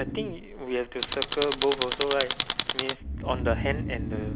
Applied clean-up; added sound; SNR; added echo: none; Breathing + Tools; 1 dB; none.